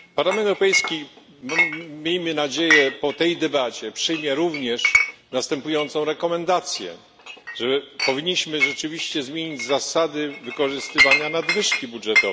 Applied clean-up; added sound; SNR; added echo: none; Chink, clink; 2 dB; none.